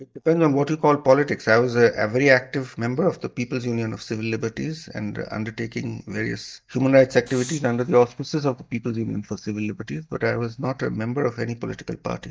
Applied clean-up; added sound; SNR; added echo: neural mask model DeepFilterNet 3.